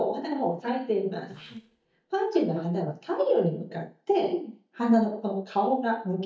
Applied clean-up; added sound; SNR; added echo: neural mask model DeepFilterNet 3.